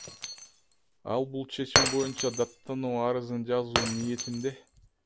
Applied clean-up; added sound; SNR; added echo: none; Shatter; 2 dB; none.